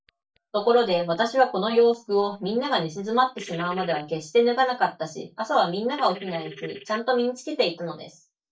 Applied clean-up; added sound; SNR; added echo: neural mask model DeepFilterNet 3.